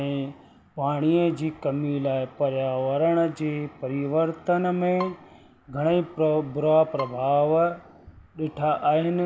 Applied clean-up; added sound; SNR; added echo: none; Bowed string instrument; 18 dB; none.